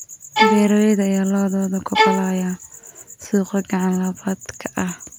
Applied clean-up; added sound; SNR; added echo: none; Bowed string instrument; 1 dB; none.